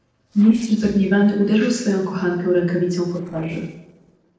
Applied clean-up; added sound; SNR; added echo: neural separator model SepFormer DNS4.